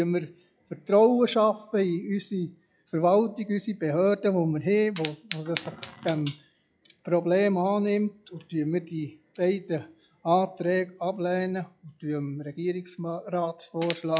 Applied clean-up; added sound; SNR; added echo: classical method log-MMSE.